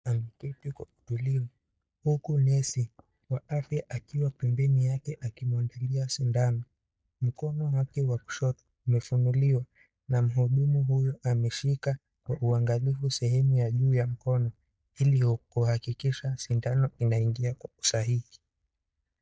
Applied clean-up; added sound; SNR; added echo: neural mask model DeepFilterNet 3.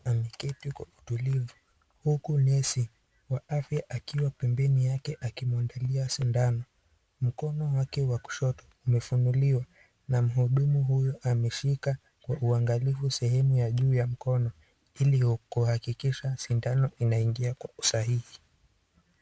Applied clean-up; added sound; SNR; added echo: none; none; none; none.